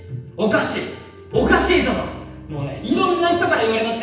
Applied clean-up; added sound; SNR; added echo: none; none; none; reverberation time 0.9 s.